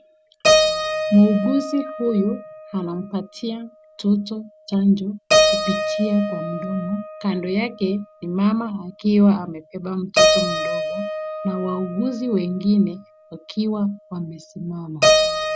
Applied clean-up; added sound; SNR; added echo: none; Keyboard (musical); 1 dB; none.